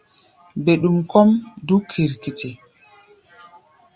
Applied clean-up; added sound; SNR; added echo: none; none; none; none.